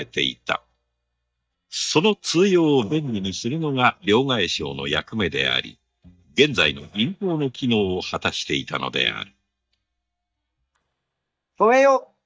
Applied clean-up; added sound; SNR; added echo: neural mask model DeepFilterNet 3.